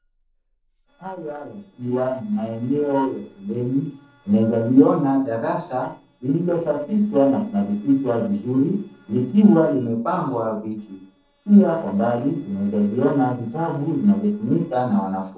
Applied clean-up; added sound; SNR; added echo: neural separator model SepFormer DNS4.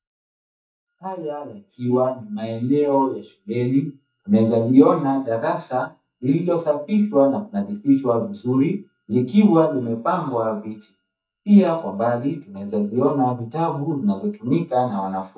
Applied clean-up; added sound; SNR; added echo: neural mask model DeepFilterNet 3.